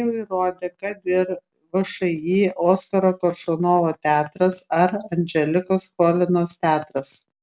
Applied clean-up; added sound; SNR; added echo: none; none; none; none.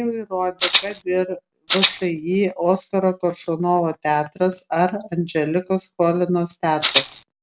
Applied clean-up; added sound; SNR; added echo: none; Rattle (instrument); 0 dB; none.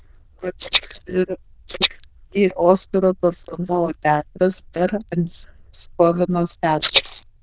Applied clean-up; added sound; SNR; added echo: neural diffusion model UNIVERSE++.